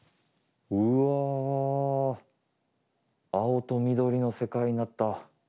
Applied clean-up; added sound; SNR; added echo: none; none; none; none.